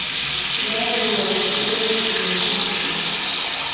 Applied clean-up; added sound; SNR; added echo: none; Sink (filling or washing) / Water tap, faucet; -5 dB; reverberation time 2.1 s.